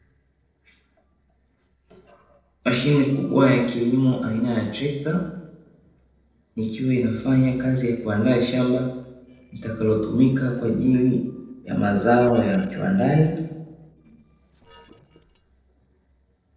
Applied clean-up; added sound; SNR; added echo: neural separator model SepFormer DNS4.